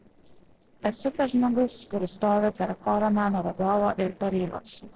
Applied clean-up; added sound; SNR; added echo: neural separator model SepFormer DNS4.